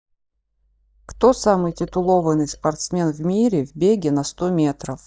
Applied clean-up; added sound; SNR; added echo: neural mask model DeepFilterNet 3.